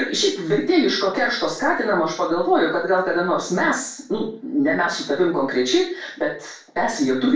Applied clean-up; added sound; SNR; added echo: none; none; none; reverberation time 0.3 s.